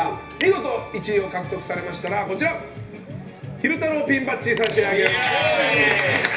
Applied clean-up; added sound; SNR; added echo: none; Chink, clink; 20 dB; reverberation time 0.3 s.